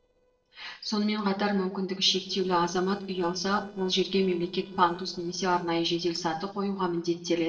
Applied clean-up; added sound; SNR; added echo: neural separator model SepFormer DNS4.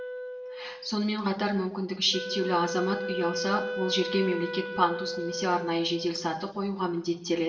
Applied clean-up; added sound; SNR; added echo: none; Wind instrument, woodwind instrument; 7 dB; reverberation time 0.8 s.